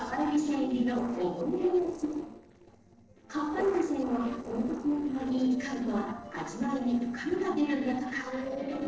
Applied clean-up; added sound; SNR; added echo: neural separator model SepFormer DNS4.